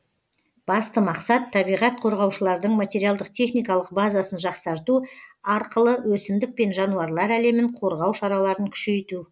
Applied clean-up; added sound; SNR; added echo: none; none; none; none.